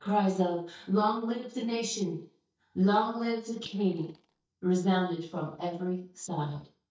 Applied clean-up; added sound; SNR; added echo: neural mask model DeepFilterNet 3.